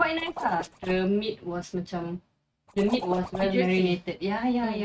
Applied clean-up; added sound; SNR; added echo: neural mask model RNNoise.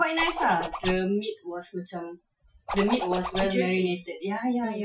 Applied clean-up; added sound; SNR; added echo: classical method Wiener filter.